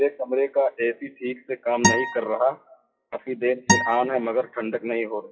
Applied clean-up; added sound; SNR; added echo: classical method WPE with log-MMSE.